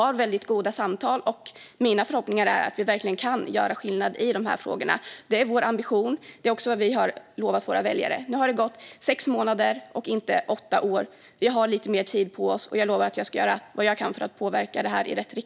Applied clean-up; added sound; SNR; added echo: none; none; none; none.